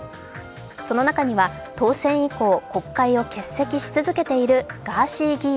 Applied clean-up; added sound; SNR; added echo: none; none; none; none.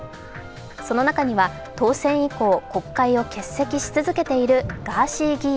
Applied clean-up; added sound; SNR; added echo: none; Thump, thud; 19 dB; none.